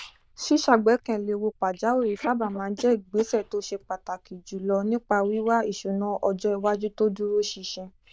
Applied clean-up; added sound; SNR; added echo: neural diffusion model UNIVERSE++.